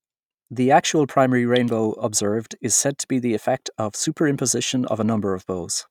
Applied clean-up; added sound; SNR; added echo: neural mask model RNNoise.